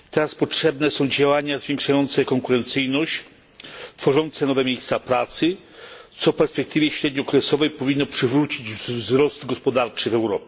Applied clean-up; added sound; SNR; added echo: none; none; none; none.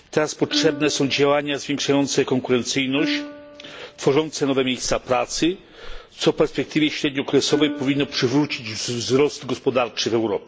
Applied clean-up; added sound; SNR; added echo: none; Plucked string instrument + Walk, footsteps; 12 dB; none.